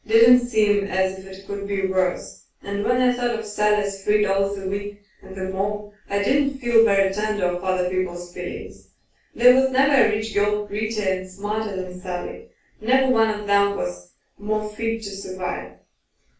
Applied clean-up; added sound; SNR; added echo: none; none; none; reverberation time 0.3 s.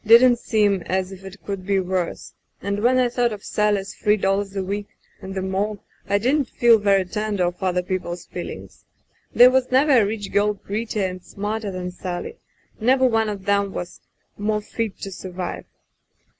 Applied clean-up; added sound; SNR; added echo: none; none; none; none.